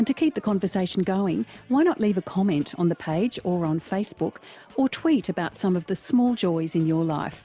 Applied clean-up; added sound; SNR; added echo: none; none; none; none.